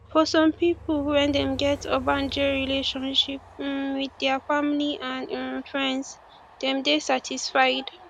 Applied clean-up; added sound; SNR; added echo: none; Train; 19 dB; none.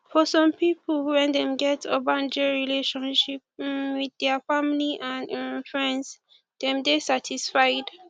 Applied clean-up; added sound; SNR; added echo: none; none; none; none.